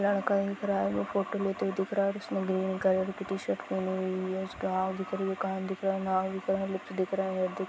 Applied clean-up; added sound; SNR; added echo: none; none; none; none.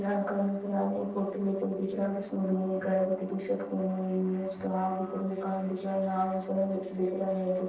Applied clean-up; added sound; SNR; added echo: neural separator model SepFormer DNS4.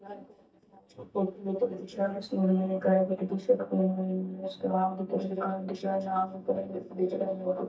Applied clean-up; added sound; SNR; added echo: neural mask model DeepFilterNet 3.